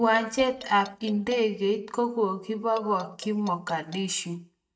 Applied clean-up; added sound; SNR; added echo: neural mask model DeepFilterNet 3.